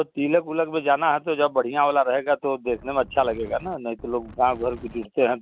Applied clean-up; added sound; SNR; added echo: none; Wind; 20 dB; none.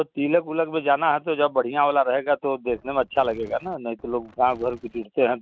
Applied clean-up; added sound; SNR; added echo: neural mask model RNNoise.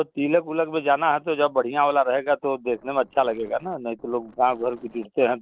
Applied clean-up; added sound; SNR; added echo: neural separator model SepFormer DNS4.